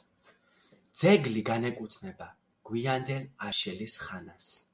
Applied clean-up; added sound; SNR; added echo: none; none; none; none.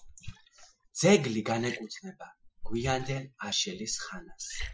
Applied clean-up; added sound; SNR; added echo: classical method Wiener filter.